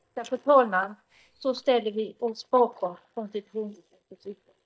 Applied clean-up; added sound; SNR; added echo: neural mask model DeepFilterNet 3.